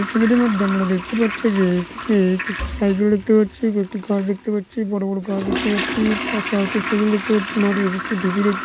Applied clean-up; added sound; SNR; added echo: none; Toilet flush; 9 dB; none.